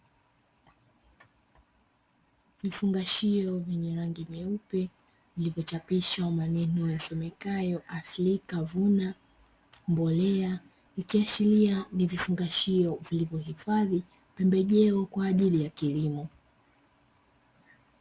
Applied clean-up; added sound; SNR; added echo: none; none; none; none.